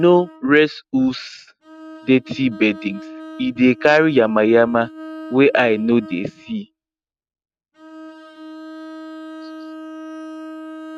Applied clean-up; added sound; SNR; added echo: neural mask model RNNoise.